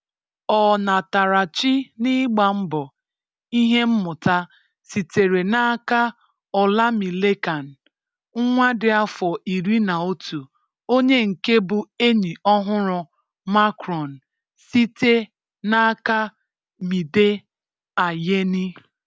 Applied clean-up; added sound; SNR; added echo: none; none; none; none.